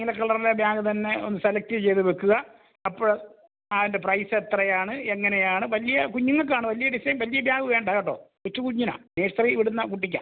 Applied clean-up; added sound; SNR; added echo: none; none; none; none.